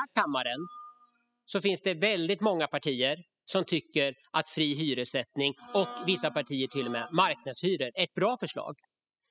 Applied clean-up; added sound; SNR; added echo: classical method spectral subtraction.